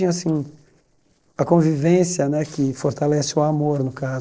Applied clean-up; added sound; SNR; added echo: neural separator model SepFormer DNS4.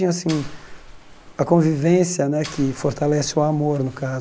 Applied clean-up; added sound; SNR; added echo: none; Mechanisms; 17 dB; none.